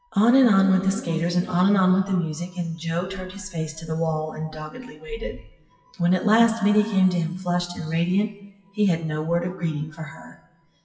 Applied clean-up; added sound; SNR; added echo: classical method WPE with log-MMSE.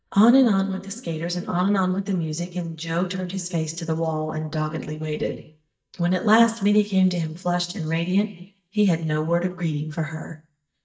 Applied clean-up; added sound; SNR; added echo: neural mask model DeepFilterNet 3.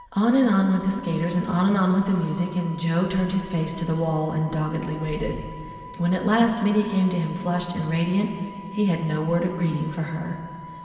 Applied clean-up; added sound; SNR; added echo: none; Wind instrument, woodwind instrument; 17 dB; reverberation time 2.7 s.